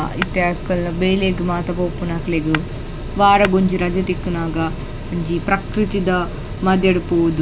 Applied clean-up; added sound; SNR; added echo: none; Shatter + Mechanical fan; 7 dB; none.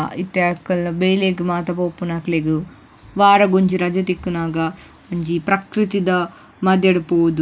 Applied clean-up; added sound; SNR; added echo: none; none; none; none.